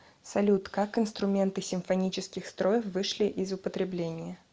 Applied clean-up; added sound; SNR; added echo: none; none; none; none.